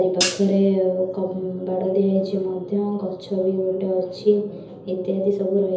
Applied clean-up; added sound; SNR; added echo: none; Hi-hat; 6 dB; reverberation time 0.7 s.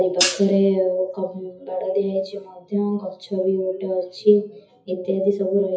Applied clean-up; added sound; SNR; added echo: classical method WPE with log-MMSE.